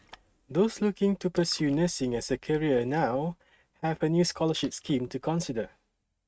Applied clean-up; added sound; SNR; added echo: neural mask model RNNoise.